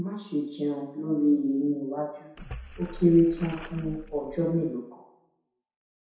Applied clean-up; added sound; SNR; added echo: none; Splash, splatter; 15 dB; reverberation time 0.7 s.